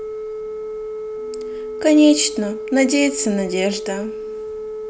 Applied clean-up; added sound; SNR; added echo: none; Telephone; 8 dB; none.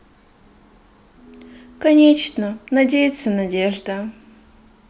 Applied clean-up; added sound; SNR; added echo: none; none; none; none.